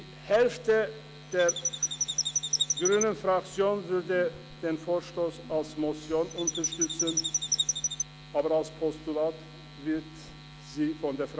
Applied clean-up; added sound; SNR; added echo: none; Chirp, tweet; 0 dB; none.